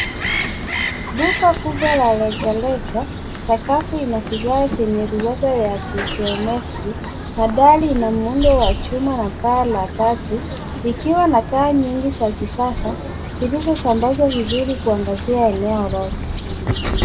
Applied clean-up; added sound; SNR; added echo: none; Bird vocalization, bird call, bird song; 6 dB; none.